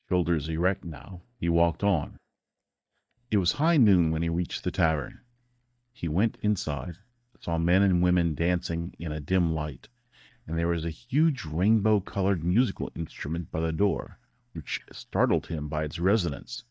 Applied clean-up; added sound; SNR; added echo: neural mask model DeepFilterNet 3.